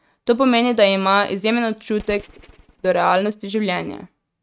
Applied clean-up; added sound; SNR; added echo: neural mask model RNNoise.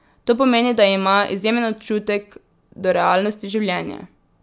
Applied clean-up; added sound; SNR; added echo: none; none; none; none.